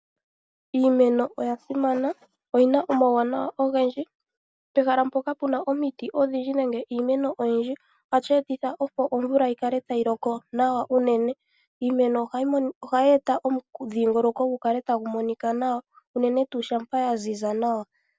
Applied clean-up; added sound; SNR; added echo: none; none; none; none.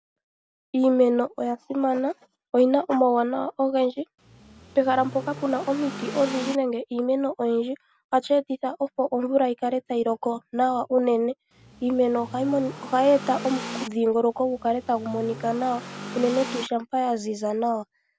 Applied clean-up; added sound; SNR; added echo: none; Accelerating, revving, vroom / Car; 12 dB; none.